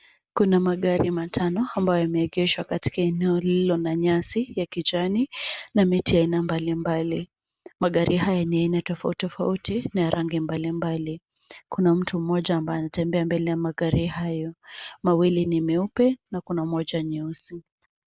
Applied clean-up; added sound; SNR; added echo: none; none; none; none.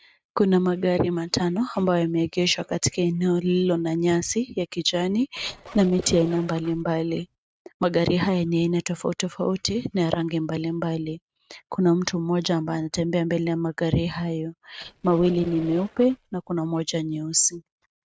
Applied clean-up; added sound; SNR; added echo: neural mask model RNNoise.